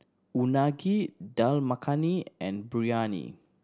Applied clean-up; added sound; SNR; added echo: none; none; none; none.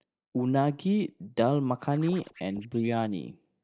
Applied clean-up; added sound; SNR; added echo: neural mask model DeepFilterNet 3.